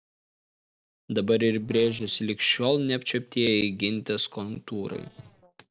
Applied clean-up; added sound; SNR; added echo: neural separator model SepFormer DNS4.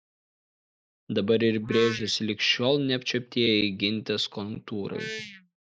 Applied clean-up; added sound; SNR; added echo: neural mask model Resemble Enhance denoiser.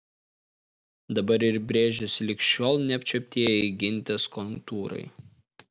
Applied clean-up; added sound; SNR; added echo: none; none; none; none.